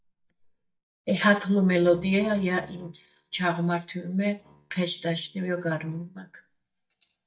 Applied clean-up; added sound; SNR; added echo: neural mask model DeepFilterNet 3.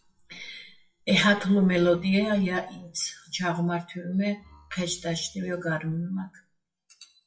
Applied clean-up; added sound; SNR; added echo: classical method WPE with log-MMSE.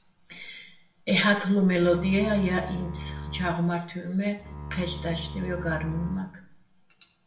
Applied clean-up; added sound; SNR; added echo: none; Bowed string instrument; 10 dB; reverberation time 0.5 s.